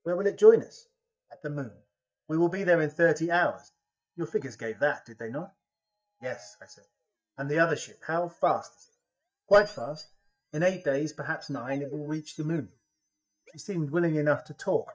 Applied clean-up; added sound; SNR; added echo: neural mask model DeepFilterNet 3.